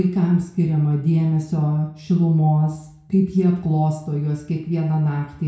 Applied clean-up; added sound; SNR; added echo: none; none; none; reverberation time 0.5 s.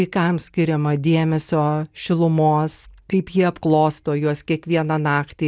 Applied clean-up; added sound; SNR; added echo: none; none; none; none.